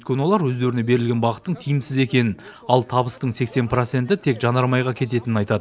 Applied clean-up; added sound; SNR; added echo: none; none; none; none.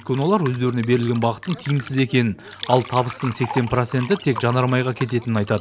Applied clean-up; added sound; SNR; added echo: none; Fill (with liquid); 16 dB; none.